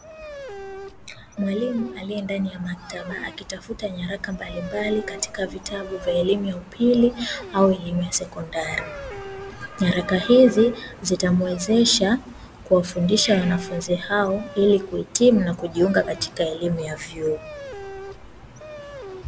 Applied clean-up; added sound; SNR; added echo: none; Dog; 17 dB; none.